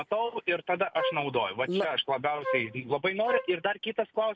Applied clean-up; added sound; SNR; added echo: none; Wind instrument, woodwind instrument; 5 dB; none.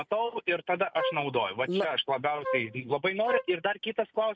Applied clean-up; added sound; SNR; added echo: neural mask model RNNoise.